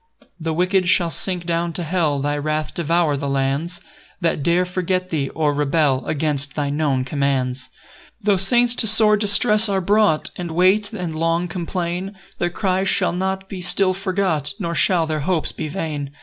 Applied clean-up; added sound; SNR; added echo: none; none; none; none.